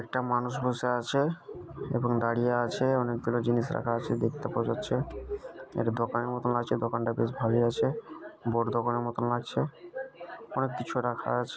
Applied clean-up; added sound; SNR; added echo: none; none; none; none.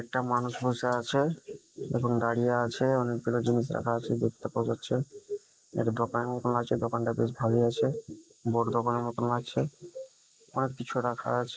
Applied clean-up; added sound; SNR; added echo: neural mask model Resemble Enhance denoiser.